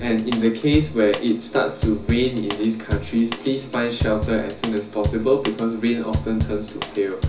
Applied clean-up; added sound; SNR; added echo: none; Drum / Drum kit; 7 dB; reverberation time 0.4 s.